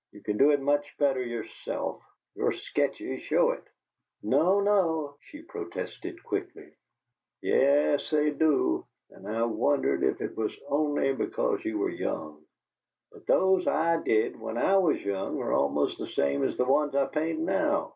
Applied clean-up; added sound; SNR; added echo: none; none; none; none.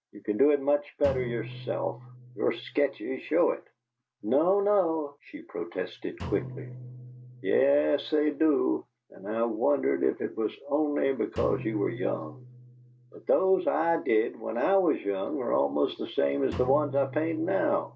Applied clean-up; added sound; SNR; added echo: none; Drum; 16 dB; none.